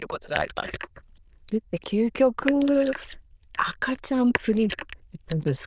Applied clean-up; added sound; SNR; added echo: neural diffusion model UNIVERSE++.